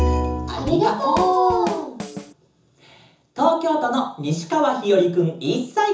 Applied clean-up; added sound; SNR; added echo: none; Drum / Drum kit; 11 dB; reverberation time 0.6 s.